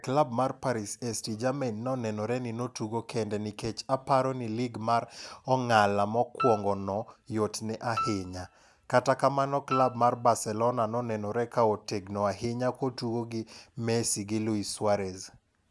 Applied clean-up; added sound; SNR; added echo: none; Piano; 10 dB; none.